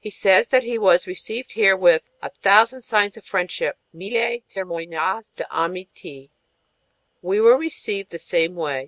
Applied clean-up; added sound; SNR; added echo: none; none; none; none.